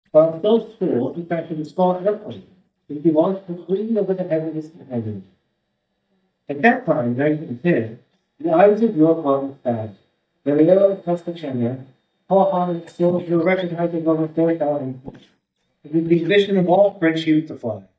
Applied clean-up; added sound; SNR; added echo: neural mask model DeepFilterNet 3.